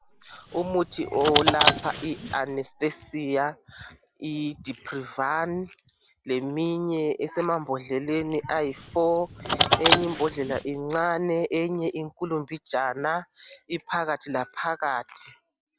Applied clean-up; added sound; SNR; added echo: none; Car; 0 dB; none.